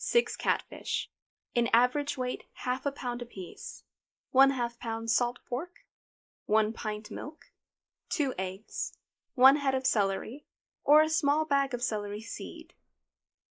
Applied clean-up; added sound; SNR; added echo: neural mask model Resemble Enhance denoiser.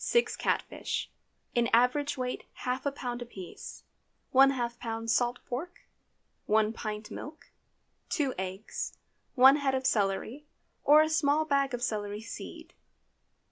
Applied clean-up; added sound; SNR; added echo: none; none; none; none.